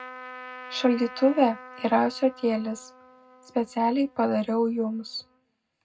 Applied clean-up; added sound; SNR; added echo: none; Trumpet; 19 dB; reverberation time 0.3 s.